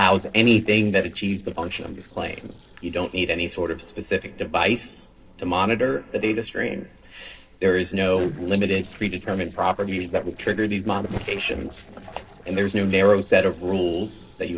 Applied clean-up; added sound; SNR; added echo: neural separator model SepFormer DNS4.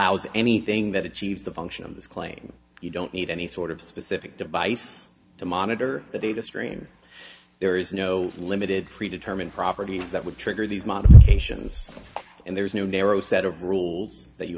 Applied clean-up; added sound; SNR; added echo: none; none; none; none.